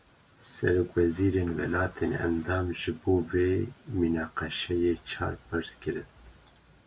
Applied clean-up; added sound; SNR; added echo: none; none; none; none.